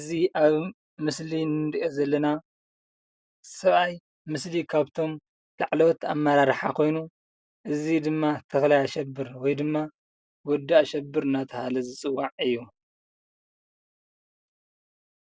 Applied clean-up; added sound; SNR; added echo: none; none; none; none.